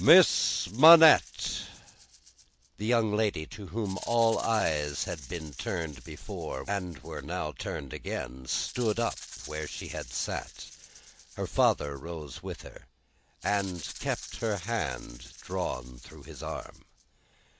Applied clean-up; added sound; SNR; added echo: none; Rattle (instrument); 18 dB; none.